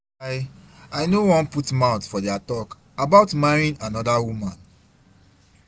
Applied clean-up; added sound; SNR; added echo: none; none; none; none.